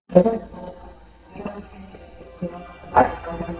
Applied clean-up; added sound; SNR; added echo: neural mask model DeepFilterNet 3.